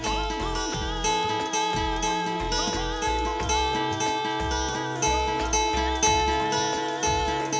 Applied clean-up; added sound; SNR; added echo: none; Acoustic guitar; -5 dB; none.